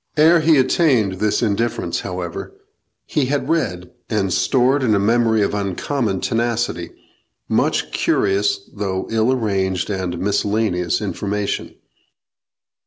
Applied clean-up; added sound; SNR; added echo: none; none; none; none.